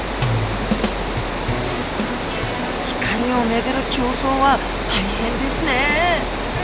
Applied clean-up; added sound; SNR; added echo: none; Water; 1 dB; none.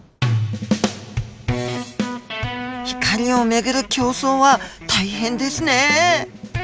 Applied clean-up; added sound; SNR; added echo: none; none; none; none.